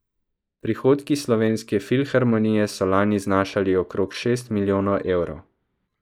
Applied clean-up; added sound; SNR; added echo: neural mask model DeepFilterNet 3.